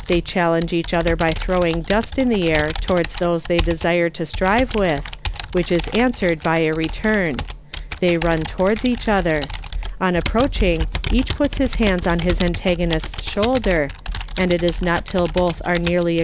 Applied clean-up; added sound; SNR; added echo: none; Computer keyboard; 7 dB; none.